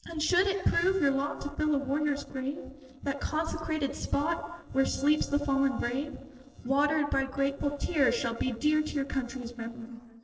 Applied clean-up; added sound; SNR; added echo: neural separator model SepFormer DNS4.